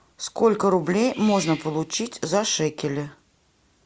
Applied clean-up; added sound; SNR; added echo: none; Cat; 20 dB; none.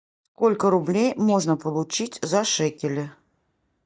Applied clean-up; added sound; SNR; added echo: neural mask model DeepFilterNet 3.